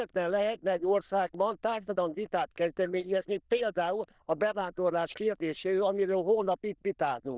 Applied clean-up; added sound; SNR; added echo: neural diffusion model UNIVERSE++.